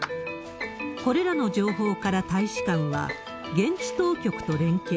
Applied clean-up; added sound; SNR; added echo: none; Bowed string instrument + Clapping; 17 dB; none.